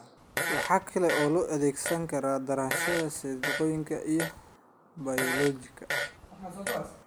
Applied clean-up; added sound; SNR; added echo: none; Fart; 4 dB; none.